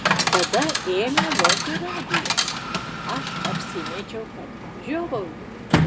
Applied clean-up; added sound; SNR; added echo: none; Coin (dropping) / Chatter; -5 dB; none.